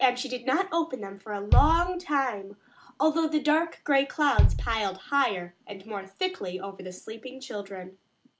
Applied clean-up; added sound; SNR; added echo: none; Bass drum; 0 dB; none.